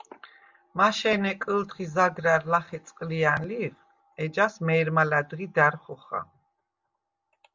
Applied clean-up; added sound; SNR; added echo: none; none; none; none.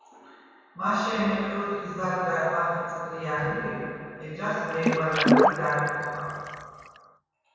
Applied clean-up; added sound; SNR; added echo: none; Water / Splash, splatter; -3 dB; reverberation time 2.1 s.